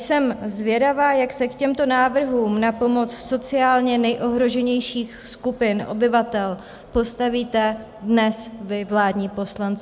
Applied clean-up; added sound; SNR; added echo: none; none; none; none.